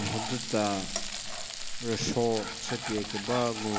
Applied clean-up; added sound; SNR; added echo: none; Frying (food); 4 dB; none.